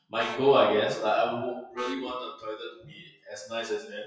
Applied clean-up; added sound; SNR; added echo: classical method WPE with log-MMSE.